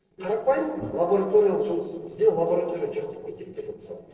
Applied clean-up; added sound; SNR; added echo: neural separator model SepFormer DNS4.